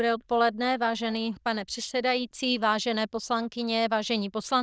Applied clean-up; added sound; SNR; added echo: neural diffusion model UNIVERSE++.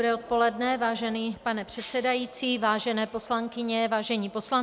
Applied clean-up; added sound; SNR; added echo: none; Shatter; 16 dB; none.